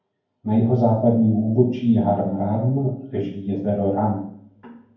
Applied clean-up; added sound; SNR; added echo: none; none; none; reverberation time 0.9 s.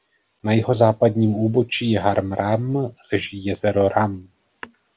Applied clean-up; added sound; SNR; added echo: none; none; none; none.